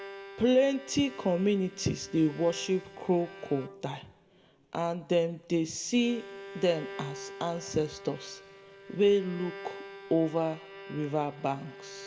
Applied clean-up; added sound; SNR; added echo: none; Bowed string instrument; 16 dB; reverberation time 1.5 s.